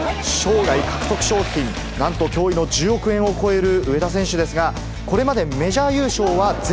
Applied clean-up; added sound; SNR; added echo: none; none; none; none.